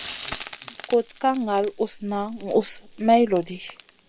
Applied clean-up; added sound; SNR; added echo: none; Frying (food); 16 dB; none.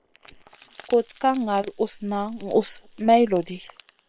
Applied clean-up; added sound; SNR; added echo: neural separator model SepFormer WHAM!.